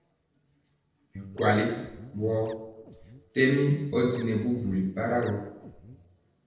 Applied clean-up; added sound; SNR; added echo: neural separator model SepFormer DNS4.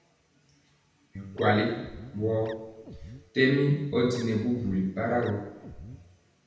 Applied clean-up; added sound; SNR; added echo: none; Guitar; 15 dB; reverberation time 0.9 s.